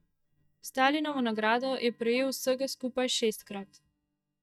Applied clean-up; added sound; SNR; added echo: neural mask model DeepFilterNet 3.